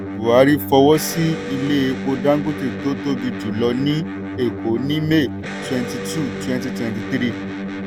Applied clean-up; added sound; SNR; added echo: none; Electric guitar; 7 dB; none.